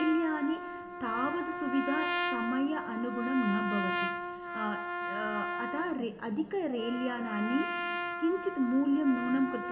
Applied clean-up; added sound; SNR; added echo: none; Trumpet; 4 dB; reverberation time 1.6 s.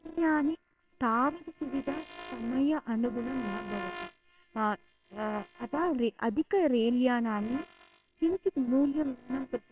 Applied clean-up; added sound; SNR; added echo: neural separator model SepFormer WHAMR!.